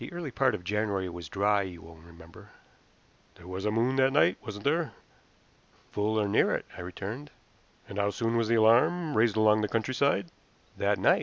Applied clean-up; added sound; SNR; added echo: none; none; none; none.